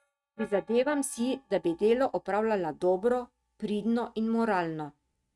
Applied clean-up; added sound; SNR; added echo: neural mask model RNNoise.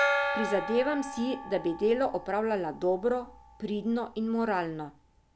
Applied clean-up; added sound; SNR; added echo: none; Gong; 6 dB; none.